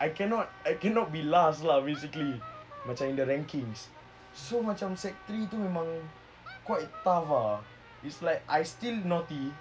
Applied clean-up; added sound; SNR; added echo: none; Wind instrument, woodwind instrument; 19 dB; none.